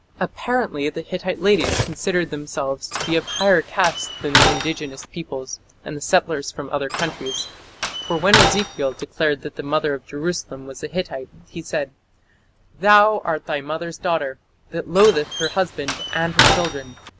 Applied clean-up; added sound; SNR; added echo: none; Cutlery, silverware + Slam; 0 dB; none.